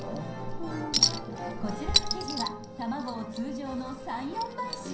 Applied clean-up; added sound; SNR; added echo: none; Chink, clink; -1 dB; reverberation time 0.6 s.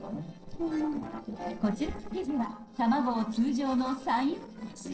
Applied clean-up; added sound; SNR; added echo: neural separator model SepFormer DNS4.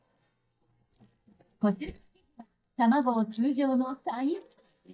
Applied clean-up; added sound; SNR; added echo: neural mask model DeepFilterNet 3.